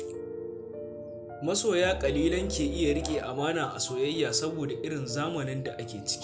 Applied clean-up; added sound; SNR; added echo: none; Musical instrument + Piano; 7 dB; none.